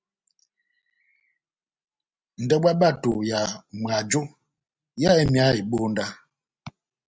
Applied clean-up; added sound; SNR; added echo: none; none; none; none.